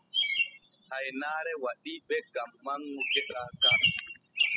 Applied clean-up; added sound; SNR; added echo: classical method spectral subtraction.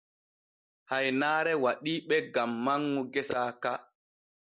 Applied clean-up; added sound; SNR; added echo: none; none; none; none.